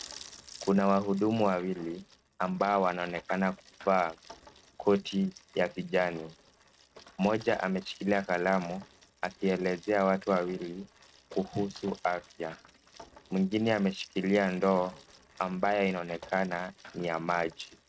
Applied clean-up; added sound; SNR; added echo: neural mask model RNNoise.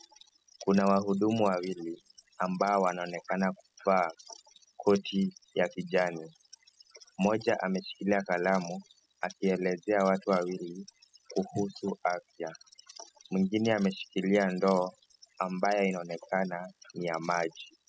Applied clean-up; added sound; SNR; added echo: classical method spectral subtraction.